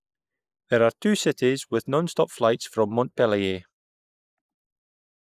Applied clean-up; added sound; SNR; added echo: neural mask model Resemble Enhance denoiser.